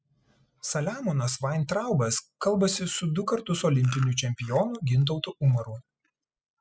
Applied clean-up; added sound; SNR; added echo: classical method spectral subtraction.